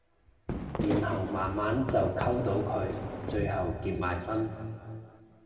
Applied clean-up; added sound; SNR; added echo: none; Fireworks; 5 dB; reverberation time 2.0 s.